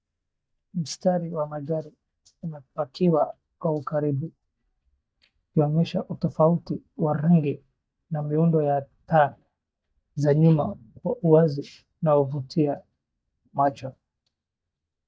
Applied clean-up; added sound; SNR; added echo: neural mask model DeepFilterNet 3.